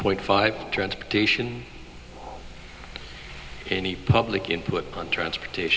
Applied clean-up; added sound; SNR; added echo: none; none; none; none.